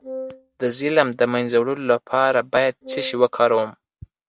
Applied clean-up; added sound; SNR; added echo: none; Wind instrument, woodwind instrument; 13 dB; none.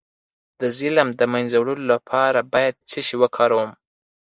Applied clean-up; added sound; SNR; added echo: neural mask model Resemble Enhance denoiser.